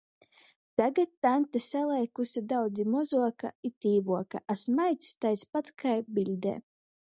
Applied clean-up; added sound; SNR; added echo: none; none; none; none.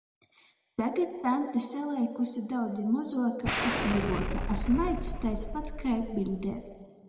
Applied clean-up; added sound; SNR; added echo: none; Explosion; 2 dB; reverberation time 1.6 s.